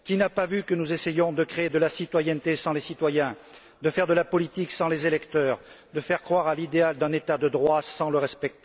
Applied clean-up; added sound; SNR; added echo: none; none; none; none.